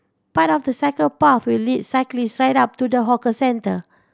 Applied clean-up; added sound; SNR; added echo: none; none; none; none.